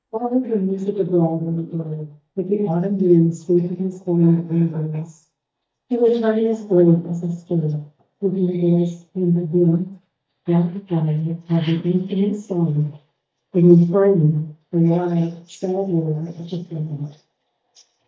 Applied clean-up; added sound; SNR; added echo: neural mask model DeepFilterNet 3.